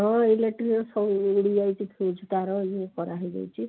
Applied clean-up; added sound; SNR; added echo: none; none; none; none.